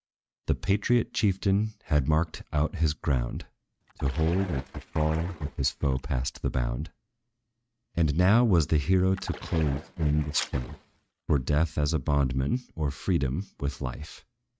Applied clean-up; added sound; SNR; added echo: neural mask model RNNoise.